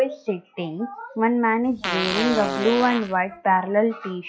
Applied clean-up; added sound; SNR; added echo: classical method log-MMSE.